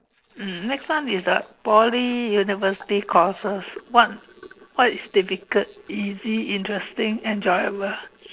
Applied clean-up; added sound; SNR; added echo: neural separator model SepFormer DNS4.